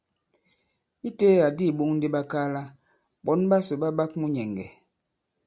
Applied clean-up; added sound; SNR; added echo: none; none; none; none.